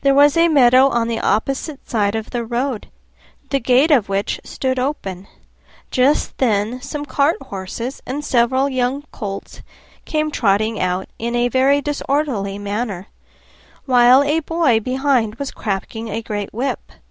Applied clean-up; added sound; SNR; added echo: none; none; none; none.